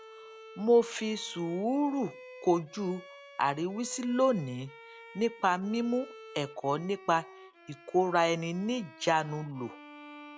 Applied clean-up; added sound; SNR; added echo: none; Bowed string instrument; 19 dB; none.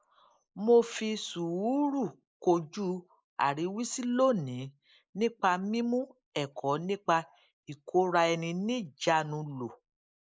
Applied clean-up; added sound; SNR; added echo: neural mask model Resemble Enhance denoiser.